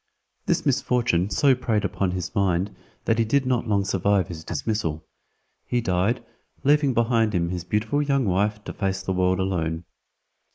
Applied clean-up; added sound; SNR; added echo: neural mask model Resemble Enhance denoiser.